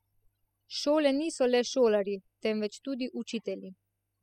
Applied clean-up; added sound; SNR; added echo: classical method spectral subtraction.